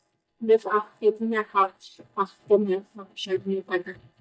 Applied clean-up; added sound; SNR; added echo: neural mask model DeepFilterNet 3.